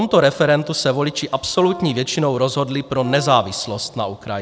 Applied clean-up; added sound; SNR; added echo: none; Brass instrument; 17 dB; none.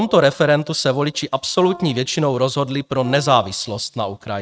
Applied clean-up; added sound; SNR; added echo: neural mask model RNNoise.